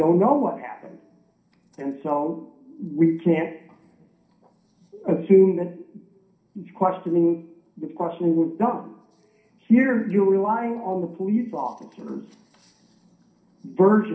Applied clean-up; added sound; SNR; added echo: none; none; none; reverberation time 0.5 s.